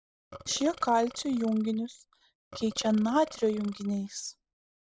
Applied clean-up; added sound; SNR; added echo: none; Burping, eructation; 20 dB; none.